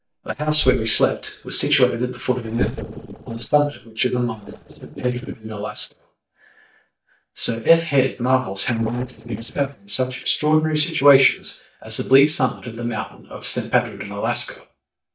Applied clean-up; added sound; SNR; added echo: neural mask model DeepFilterNet 3.